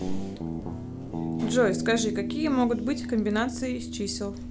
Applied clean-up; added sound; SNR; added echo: none; Guitar; 4 dB; none.